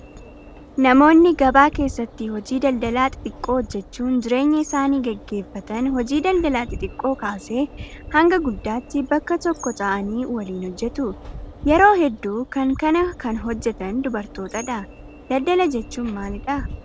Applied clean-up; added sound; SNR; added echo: none; Bird + Alarm / Engine / Train; 16 dB; none.